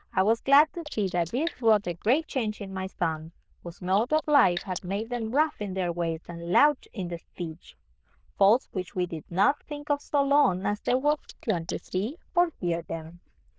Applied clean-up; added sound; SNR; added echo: neural diffusion model UNIVERSE++.